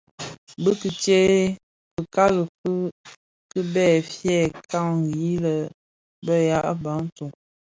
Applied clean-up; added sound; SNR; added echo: none; none; none; none.